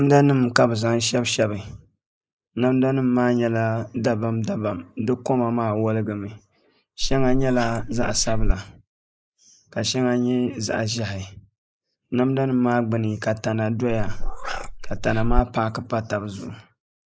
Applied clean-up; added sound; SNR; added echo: neural mask model Resemble Enhance denoiser.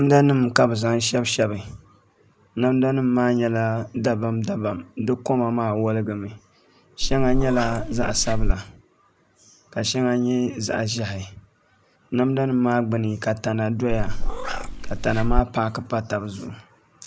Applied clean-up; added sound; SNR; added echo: none; Meow; -2 dB; none.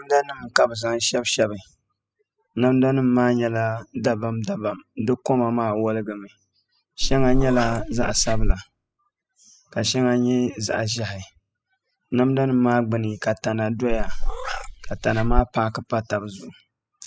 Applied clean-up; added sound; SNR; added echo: classical method spectral subtraction.